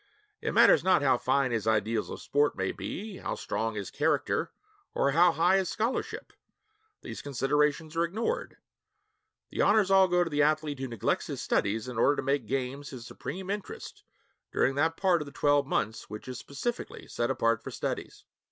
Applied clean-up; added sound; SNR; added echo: none; none; none; none.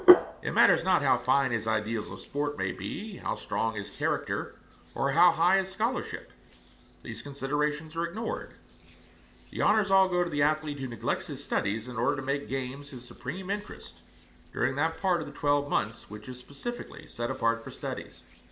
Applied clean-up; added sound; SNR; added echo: none; Hands; 7 dB; reverberation time 0.5 s.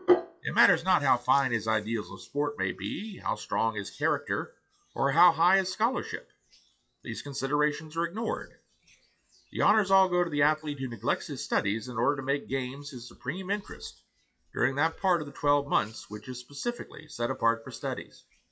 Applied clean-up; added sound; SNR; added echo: classical method WPE with log-MMSE.